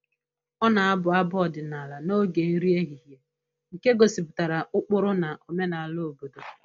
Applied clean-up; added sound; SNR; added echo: none; none; none; none.